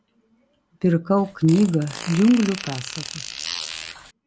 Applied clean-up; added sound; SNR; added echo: none; Fart; 12 dB; none.